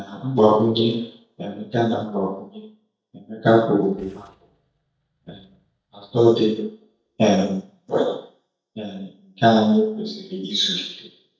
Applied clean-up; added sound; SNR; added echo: neural mask model DeepFilterNet 3.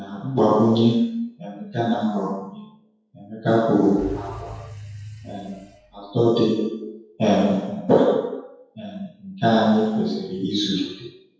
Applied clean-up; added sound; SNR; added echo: classical method WPE with log-MMSE.